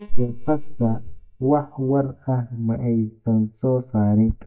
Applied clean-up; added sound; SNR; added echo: neural mask model DeepFilterNet 3.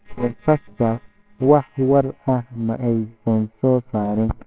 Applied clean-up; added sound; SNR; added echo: neural separator model SepFormer WHAMR!.